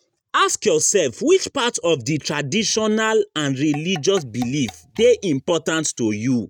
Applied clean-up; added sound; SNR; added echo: neural mask model RNNoise.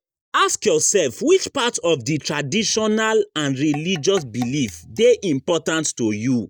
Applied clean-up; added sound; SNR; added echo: neural mask model DeepFilterNet 3.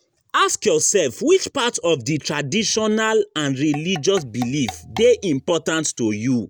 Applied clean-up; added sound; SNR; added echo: none; Tap / Percussion; 17 dB; none.